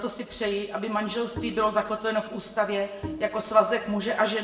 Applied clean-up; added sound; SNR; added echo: none; Bowed string instrument; 13 dB; reverberation time 0.7 s.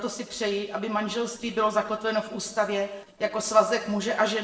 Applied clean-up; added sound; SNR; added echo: neural separator model SepFormer DNS4.